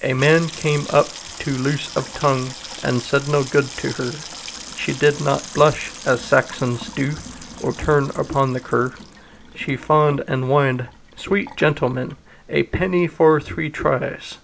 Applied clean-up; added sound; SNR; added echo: none; Sink (filling or washing) / Water tap, faucet; 16 dB; none.